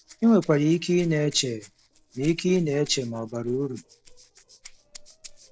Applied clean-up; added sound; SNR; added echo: neural separator model SepFormer DNS4.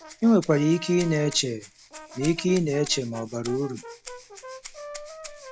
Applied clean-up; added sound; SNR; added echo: none; Rattle (instrument) + Brass instrument; 15 dB; none.